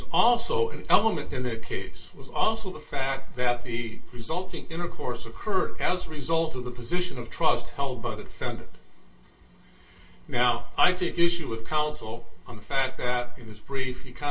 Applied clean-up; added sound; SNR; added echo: none; none; none; reverberation time 0.2 s.